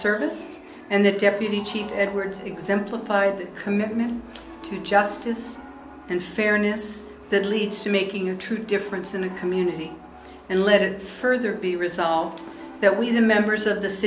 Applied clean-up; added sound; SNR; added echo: none; Piano; 18 dB; none.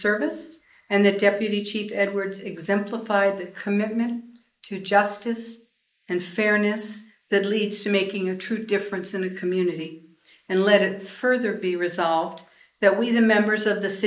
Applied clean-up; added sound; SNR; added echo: neural mask model Resemble Enhance denoiser.